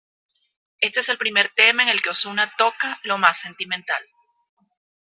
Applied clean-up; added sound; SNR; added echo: none; none; none; none.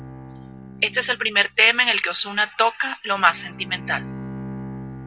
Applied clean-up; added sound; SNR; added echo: none; Bowed string instrument; 14 dB; none.